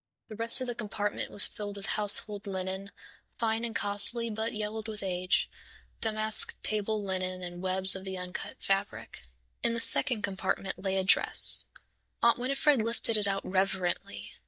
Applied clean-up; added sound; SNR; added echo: neural mask model DeepFilterNet 3.